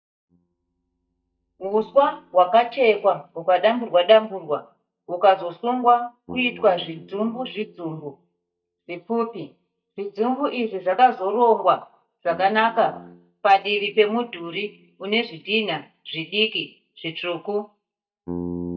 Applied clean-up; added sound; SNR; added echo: neural mask model DeepFilterNet 3.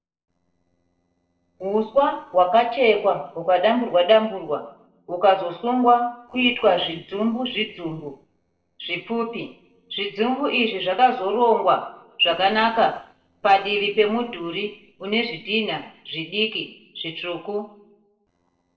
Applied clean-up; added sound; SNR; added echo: neural separator model SepFormer DNS4.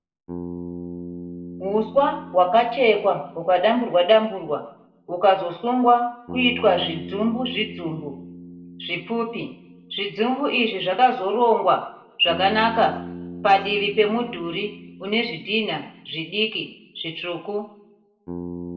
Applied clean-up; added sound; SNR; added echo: none; Bass guitar; 15 dB; reverberation time 0.5 s.